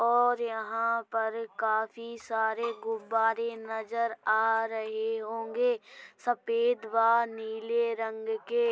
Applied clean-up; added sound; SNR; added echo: none; Bowed string instrument; 15 dB; none.